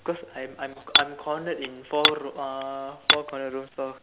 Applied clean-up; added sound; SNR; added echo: none; Hammer; -3 dB; none.